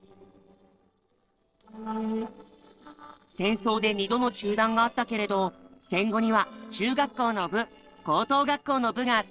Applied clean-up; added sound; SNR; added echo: neural separator model SepFormer DNS4.